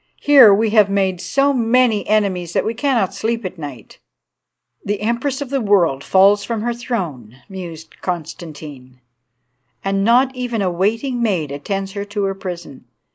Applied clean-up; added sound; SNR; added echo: neural mask model Resemble Enhance denoiser.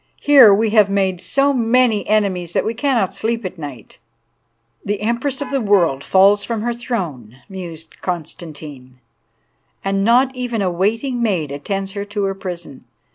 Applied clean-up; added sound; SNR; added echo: none; Alarm / Truck; 19 dB; none.